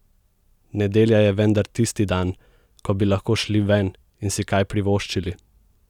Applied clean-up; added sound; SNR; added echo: none; none; none; none.